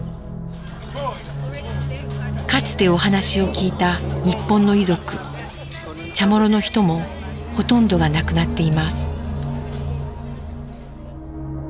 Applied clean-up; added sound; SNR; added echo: none; Bass guitar; 18 dB; none.